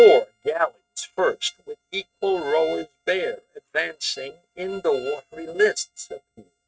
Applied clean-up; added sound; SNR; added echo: neural mask model RNNoise.